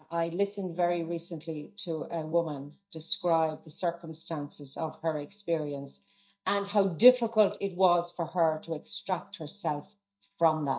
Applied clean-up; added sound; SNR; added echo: neural mask model DeepFilterNet 3.